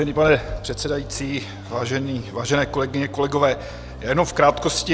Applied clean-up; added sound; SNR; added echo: none; Bass guitar; 14 dB; none.